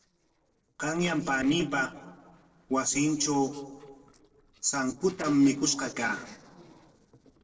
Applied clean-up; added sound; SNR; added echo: neural separator model SepFormer DNS4.